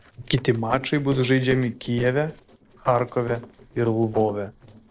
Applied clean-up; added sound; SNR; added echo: neural separator model SepFormer DNS4.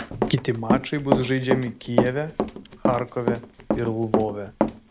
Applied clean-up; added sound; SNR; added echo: none; Run; -1 dB; none.